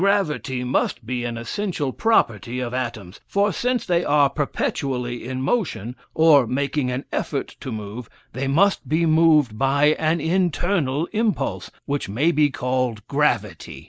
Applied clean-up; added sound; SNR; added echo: neural mask model Resemble Enhance denoiser.